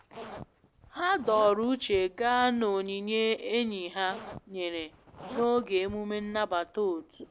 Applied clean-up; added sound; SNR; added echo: none; Zipper (clothing); 18 dB; none.